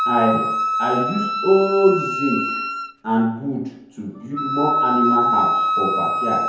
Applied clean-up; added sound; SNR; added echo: none; Wind instrument, woodwind instrument; 1 dB; reverberation time 0.9 s.